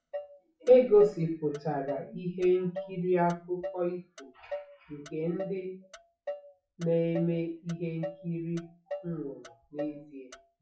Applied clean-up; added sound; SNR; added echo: classical method WPE with log-MMSE.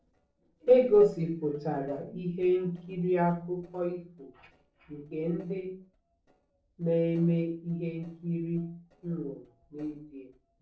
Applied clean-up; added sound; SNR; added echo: neural separator model SepFormer DNS4.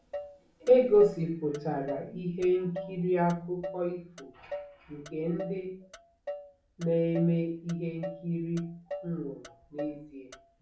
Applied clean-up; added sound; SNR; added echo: none; Motor vehicle (road); 13 dB; reverberation time 0.4 s.